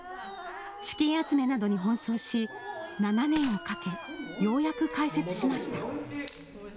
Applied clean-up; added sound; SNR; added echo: none; Squeak + Gunshot, gunfire; 16 dB; none.